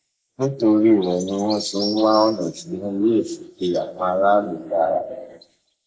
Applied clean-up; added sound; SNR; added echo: neural mask model Resemble Enhance denoiser.